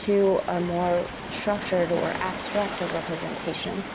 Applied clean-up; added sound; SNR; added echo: none; Waves, surf; 8 dB; none.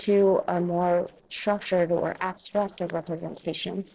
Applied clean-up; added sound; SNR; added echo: neural separator model SepFormer DNS4.